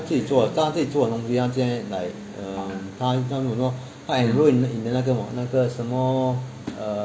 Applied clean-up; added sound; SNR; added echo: none; none; none; none.